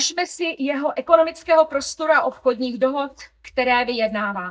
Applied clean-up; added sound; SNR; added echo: neural mask model DeepFilterNet 3.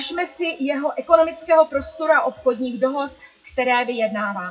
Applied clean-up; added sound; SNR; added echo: classical method WPE with log-MMSE.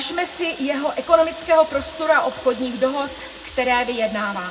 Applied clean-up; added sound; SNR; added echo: none; Water tap, faucet; 14 dB; reverberation time 0.3 s.